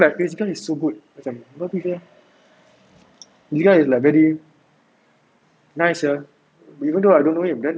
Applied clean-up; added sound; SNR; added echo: none; none; none; none.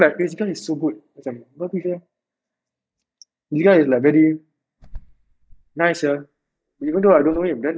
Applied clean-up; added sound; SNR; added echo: neural mask model DeepFilterNet 3.